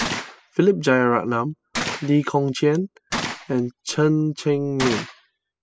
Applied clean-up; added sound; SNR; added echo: classical method spectral subtraction.